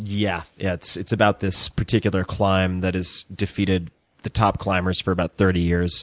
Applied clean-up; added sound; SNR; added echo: none; none; none; none.